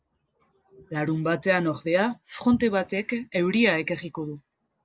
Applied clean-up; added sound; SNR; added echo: none; none; none; none.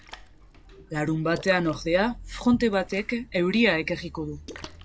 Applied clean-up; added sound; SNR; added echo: none; Splash, splatter; 18 dB; none.